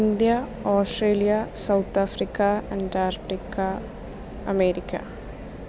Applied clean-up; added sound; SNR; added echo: none; none; none; none.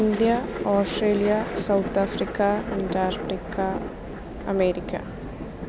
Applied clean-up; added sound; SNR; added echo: none; Thunder; 8 dB; none.